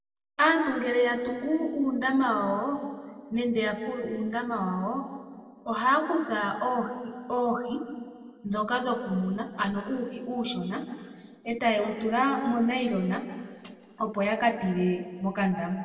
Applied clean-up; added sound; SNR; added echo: none; none; none; reverberation time 1.8 s.